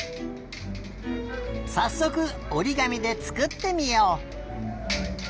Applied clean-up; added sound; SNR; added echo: none; Bus; 9 dB; none.